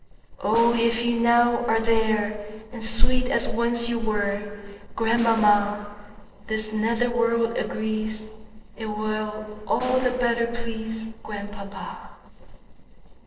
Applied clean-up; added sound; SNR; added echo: neural separator model SepFormer DNS4.